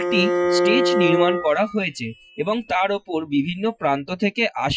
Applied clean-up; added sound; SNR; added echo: classical method Wiener filter.